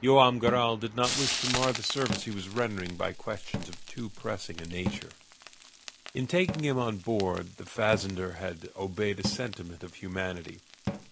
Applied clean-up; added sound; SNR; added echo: none; Frying (food) + Cupboard open or close / Drawer open or close; 7 dB; none.